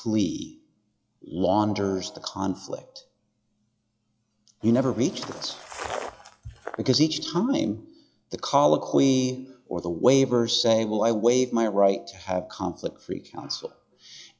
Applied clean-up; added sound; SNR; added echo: classical method log-MMSE.